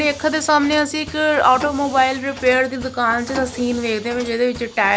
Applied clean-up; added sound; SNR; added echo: none; Mechanisms; 16 dB; none.